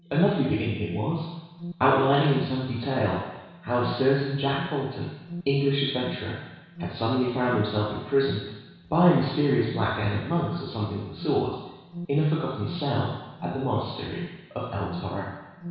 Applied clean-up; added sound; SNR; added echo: none; Alarm; 14 dB; reverberation time 1.1 s.